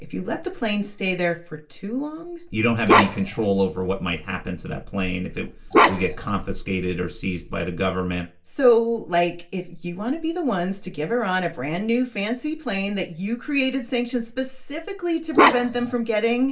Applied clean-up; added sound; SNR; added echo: none; Bark; -4 dB; reverberation time 0.2 s.